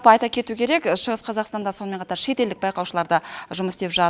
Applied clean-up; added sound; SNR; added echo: none; none; none; none.